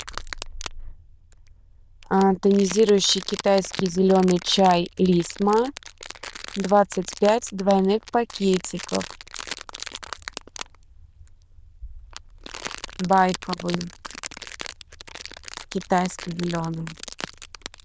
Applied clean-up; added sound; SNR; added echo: neural diffusion model UNIVERSE++.